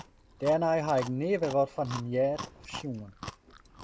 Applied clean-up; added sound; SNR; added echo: none; Chewing, mastication; 14 dB; none.